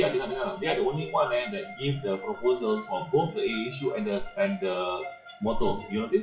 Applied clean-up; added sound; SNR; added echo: classical method WPE with log-MMSE.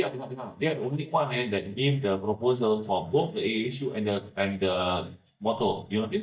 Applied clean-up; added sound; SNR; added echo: neural mask model DeepFilterNet 3.